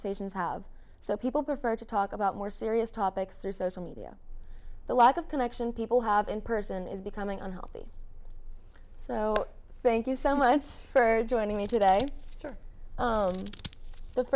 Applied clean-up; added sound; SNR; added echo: none; Scissors; 17 dB; none.